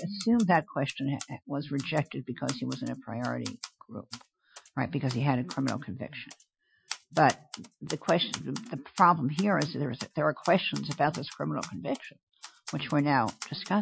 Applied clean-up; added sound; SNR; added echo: classical method Wiener filter.